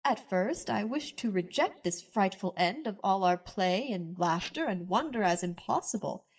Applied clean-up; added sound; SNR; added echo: neural mask model DeepFilterNet 3.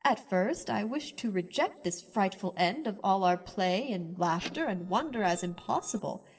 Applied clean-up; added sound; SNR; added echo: neural separator model SepFormer DNS4.